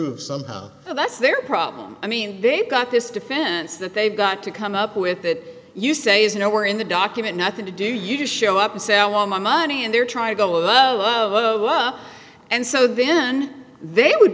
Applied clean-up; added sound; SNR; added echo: none; none; none; none.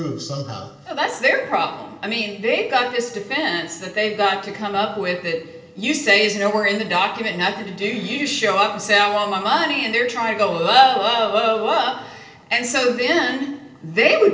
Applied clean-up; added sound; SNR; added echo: none; none; none; reverberation time 0.7 s.